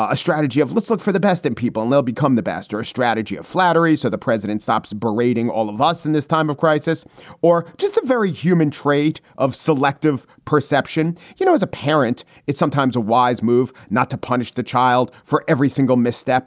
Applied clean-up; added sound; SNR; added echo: none; none; none; none.